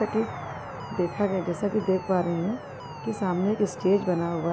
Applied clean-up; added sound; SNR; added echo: none; Alarm; 16 dB; none.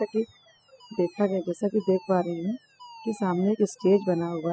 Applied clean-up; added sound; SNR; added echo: classical method spectral subtraction.